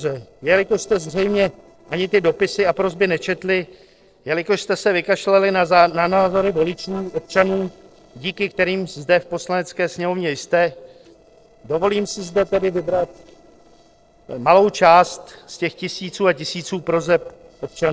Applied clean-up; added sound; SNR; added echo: neural separator model SepFormer DNS4.